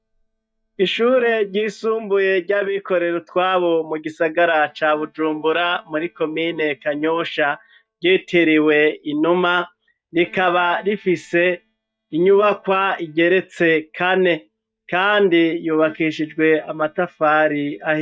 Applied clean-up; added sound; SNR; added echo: neural mask model DeepFilterNet 3.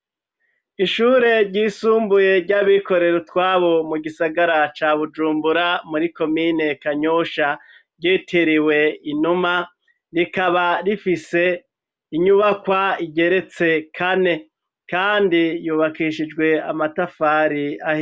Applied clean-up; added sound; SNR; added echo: none; none; none; none.